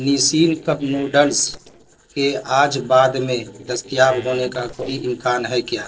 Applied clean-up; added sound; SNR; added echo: neural separator model SepFormer DNS4.